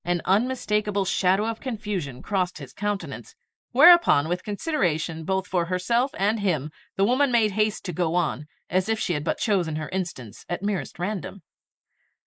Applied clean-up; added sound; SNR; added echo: neural mask model Resemble Enhance denoiser.